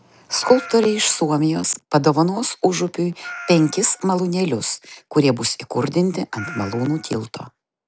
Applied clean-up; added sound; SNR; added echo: none; Meow; 17 dB; none.